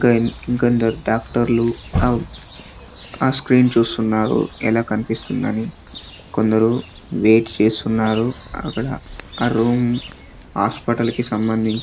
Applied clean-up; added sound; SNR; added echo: none; Chirp, tweet; 13 dB; none.